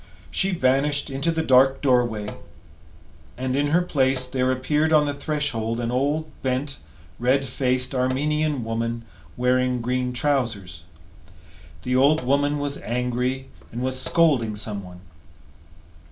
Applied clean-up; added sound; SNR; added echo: none; Sink (filling or washing); 15 dB; reverberation time 0.3 s.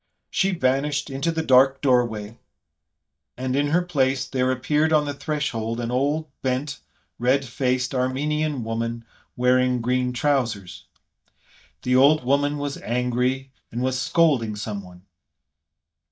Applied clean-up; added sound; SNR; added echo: neural mask model DeepFilterNet 3.